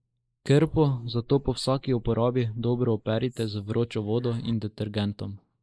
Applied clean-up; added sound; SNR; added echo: neural mask model Resemble Enhance denoiser.